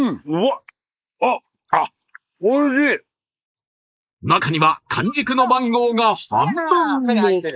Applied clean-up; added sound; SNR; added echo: neural mask model Resemble Enhance denoiser.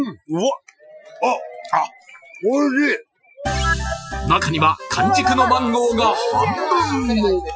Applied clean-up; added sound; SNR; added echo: classical method Wiener filter.